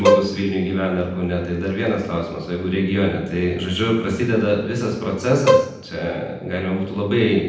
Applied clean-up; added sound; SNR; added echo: none; Bowed string instrument; -1 dB; reverberation time 0.9 s.